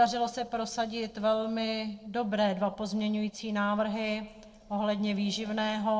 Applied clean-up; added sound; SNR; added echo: neural separator model SepFormer DNS4.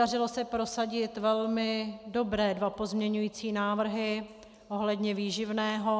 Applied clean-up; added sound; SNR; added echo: none; none; none; none.